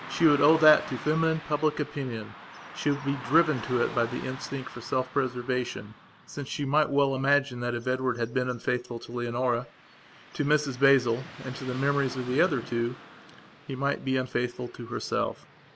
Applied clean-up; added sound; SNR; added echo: none; Car passing by / Traffic noise, roadway noise; 16 dB; none.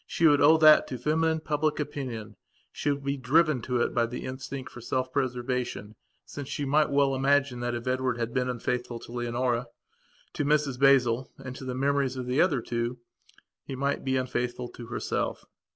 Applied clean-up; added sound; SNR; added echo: none; none; none; none.